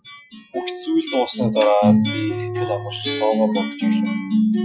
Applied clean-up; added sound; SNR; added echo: classical method Wiener filter.